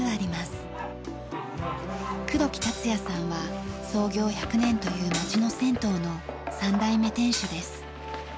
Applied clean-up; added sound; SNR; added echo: none; Hi-hat; 10 dB; none.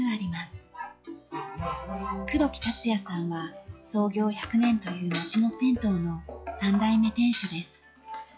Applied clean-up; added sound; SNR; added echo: classical method log-MMSE.